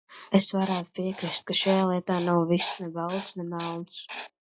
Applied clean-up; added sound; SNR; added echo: classical method log-MMSE.